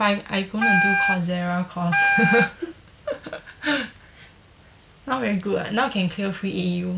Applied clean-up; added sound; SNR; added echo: none; Wind instrument, woodwind instrument; -3 dB; none.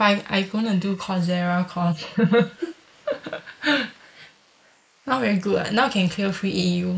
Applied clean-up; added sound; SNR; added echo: neural mask model Resemble Enhance denoiser.